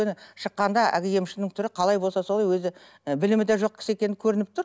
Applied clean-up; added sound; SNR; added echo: none; none; none; none.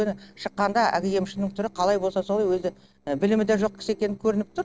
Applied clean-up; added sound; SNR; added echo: neural separator model SepFormer DNS4.